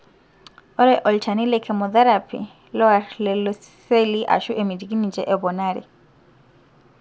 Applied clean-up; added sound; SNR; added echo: none; none; none; none.